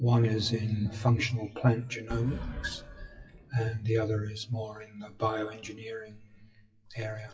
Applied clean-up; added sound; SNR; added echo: classical method WPE with log-MMSE.